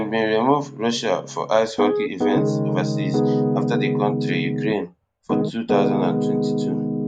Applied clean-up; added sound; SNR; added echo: none; Piano; -2 dB; none.